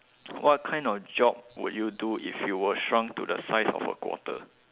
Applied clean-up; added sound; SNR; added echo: none; none; none; none.